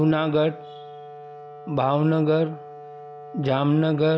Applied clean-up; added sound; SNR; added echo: none; Wind instrument, woodwind instrument; 17 dB; none.